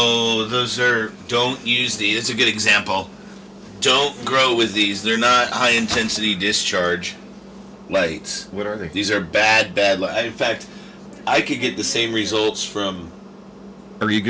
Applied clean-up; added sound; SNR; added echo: none; Engine; 19 dB; none.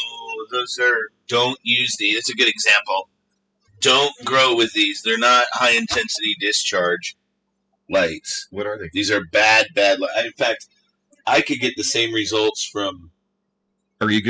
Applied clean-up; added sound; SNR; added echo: classical method spectral subtraction.